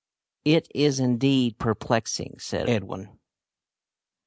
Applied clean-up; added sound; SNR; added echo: none; none; none; none.